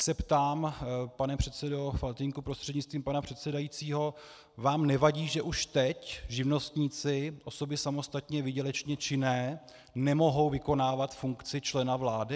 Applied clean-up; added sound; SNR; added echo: none; none; none; none.